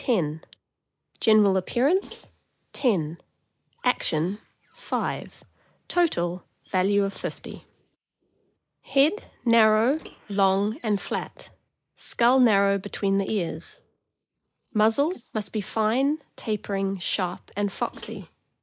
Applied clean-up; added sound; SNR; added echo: neural mask model Resemble Enhance denoiser.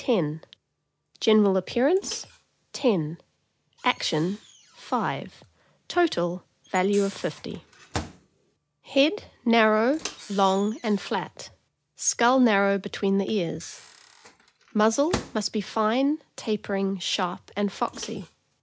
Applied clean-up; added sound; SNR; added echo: none; Microwave oven; 18 dB; none.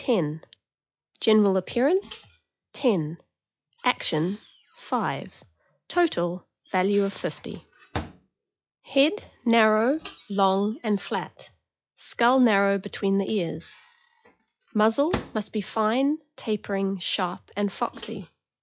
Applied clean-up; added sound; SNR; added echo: classical method log-MMSE.